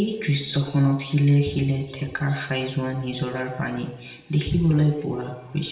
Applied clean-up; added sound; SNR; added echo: none; none; none; reverberation time 0.8 s.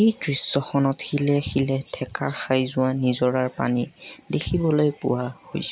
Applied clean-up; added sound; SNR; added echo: none; none; none; none.